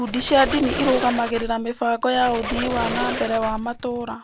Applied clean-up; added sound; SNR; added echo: none; Squeak; 7 dB; none.